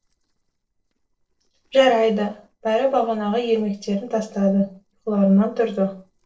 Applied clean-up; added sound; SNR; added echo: neural separator model SepFormer DNS4.